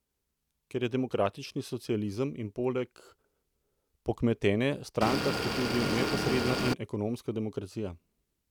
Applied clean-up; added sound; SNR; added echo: none; Motor vehicle (road) / Engine; -2 dB; none.